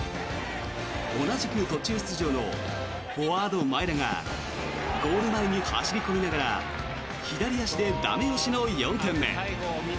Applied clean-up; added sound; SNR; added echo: none; none; none; none.